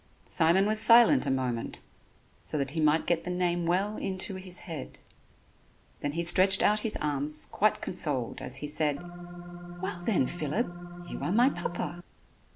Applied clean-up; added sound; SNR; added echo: none; Organ; 10 dB; none.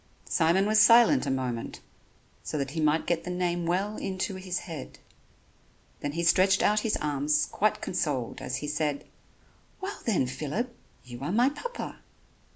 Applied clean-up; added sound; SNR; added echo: none; none; none; none.